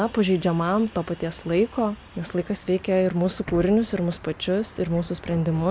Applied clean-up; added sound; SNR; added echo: none; Bus; 18 dB; none.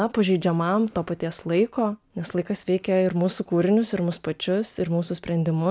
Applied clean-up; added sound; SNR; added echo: none; none; none; none.